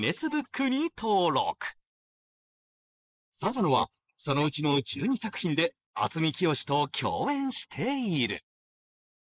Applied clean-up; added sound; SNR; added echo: neural mask model Resemble Enhance denoiser.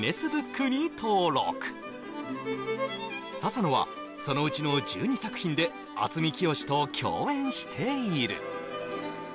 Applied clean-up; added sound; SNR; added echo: none; none; none; none.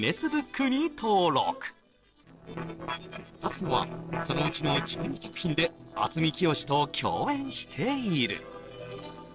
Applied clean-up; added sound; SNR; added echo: neural separator model SepFormer DNS4.